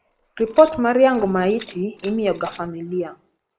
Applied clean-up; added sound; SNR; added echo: neural mask model Resemble Enhance denoiser.